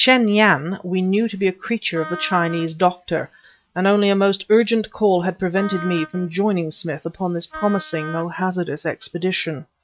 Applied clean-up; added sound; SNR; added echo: neural mask model RNNoise.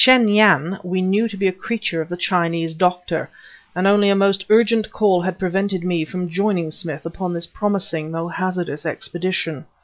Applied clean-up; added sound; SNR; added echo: none; none; none; none.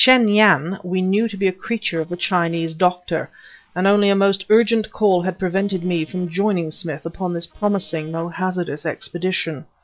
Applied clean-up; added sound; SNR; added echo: neural separator model SepFormer DNS4.